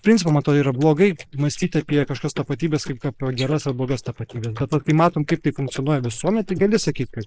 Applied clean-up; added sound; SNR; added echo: neural mask model Resemble Enhance denoiser.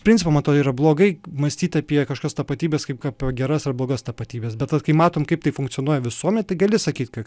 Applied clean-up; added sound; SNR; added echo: none; none; none; none.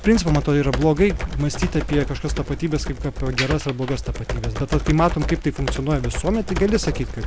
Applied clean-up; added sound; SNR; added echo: none; Computer keyboard; 5 dB; none.